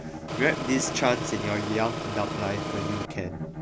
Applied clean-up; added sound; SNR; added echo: none; Engine + Bowed string instrument; 3 dB; none.